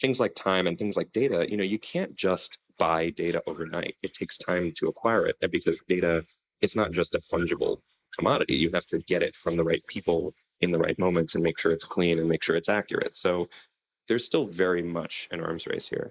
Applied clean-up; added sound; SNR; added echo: neural mask model Resemble Enhance denoiser.